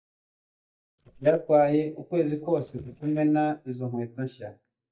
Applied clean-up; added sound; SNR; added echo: neural mask model DeepFilterNet 3.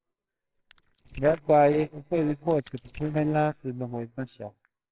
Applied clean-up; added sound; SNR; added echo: neural separator model SepFormer WHAMR!.